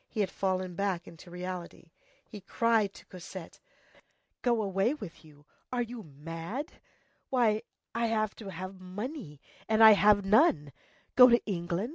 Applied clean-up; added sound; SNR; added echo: none; none; none; none.